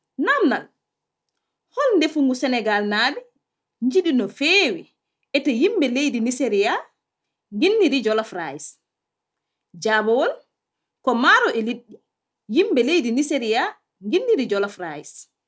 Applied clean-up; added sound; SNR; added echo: none; none; none; none.